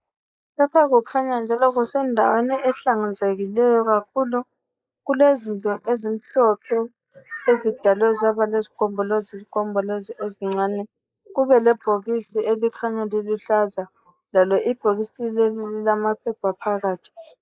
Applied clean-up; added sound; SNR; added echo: neural mask model Resemble Enhance denoiser.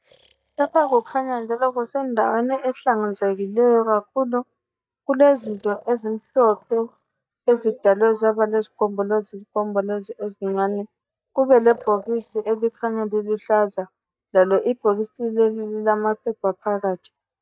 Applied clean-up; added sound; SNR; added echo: neural mask model DeepFilterNet 3.